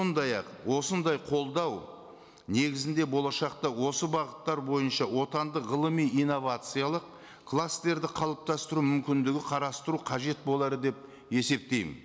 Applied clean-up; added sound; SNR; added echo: none; none; none; none.